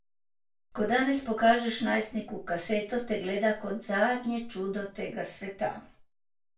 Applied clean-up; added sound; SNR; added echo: none; none; none; reverberation time 0.2 s.